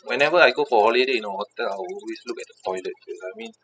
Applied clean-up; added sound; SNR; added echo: classical method spectral subtraction.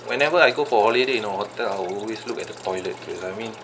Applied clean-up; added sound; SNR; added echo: none; Drip; 20 dB; none.